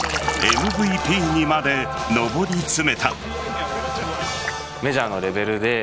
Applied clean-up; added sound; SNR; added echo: none; Liquid; 10 dB; none.